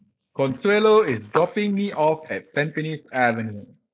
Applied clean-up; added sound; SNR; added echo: neural mask model Resemble Enhance denoiser.